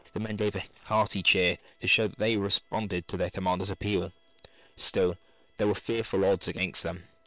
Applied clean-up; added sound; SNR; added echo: neural separator model SepFormer WHAM!.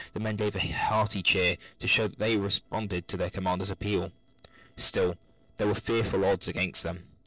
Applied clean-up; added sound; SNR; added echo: neural separator model SepFormer DNS4.